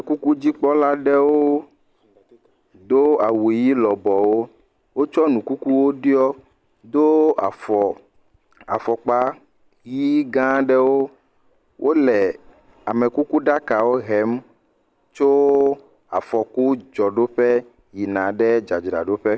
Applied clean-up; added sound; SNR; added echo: none; none; none; none.